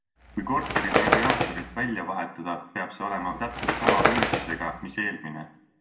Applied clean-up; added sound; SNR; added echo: none; Bird; -4 dB; reverberation time 0.6 s.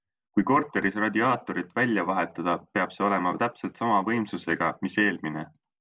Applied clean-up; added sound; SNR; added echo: none; none; none; none.